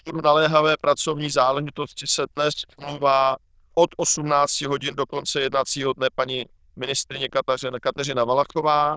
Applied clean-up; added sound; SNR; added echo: neural diffusion model UNIVERSE++.